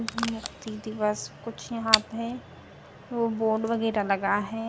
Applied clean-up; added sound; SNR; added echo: none; Packing tape, duct tape / Tearing; 6 dB; none.